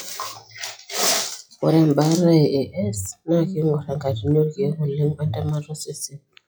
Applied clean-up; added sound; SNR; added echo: classical method log-MMSE.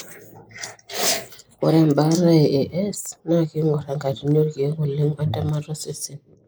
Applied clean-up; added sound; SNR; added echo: neural mask model Resemble Enhance denoiser.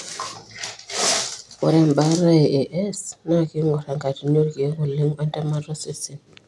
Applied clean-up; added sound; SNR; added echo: none; none; none; none.